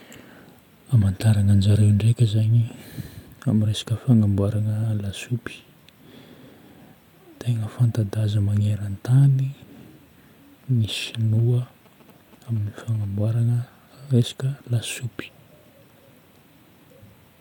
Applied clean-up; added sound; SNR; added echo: none; none; none; none.